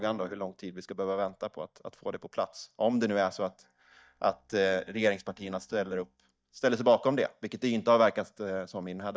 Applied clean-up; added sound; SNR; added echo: neural mask model DeepFilterNet 3.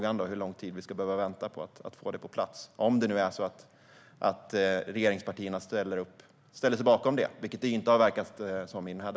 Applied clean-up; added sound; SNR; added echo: none; none; none; none.